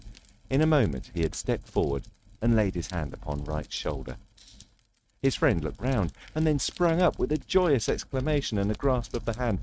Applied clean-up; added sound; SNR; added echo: neural mask model RNNoise.